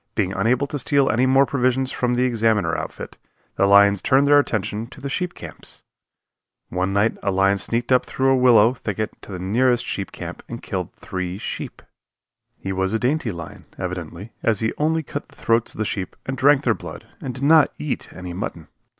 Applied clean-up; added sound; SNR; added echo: none; none; none; none.